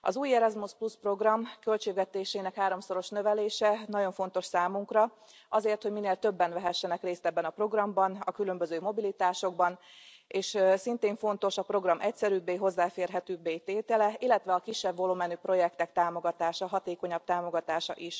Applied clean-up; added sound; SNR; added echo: none; none; none; none.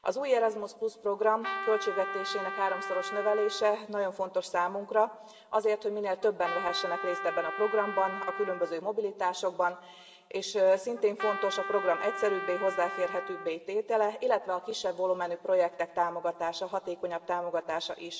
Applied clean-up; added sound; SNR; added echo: none; Trumpet; 8 dB; reverberation time 1.5 s.